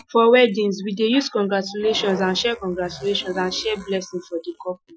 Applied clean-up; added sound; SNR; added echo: classical method Wiener filter.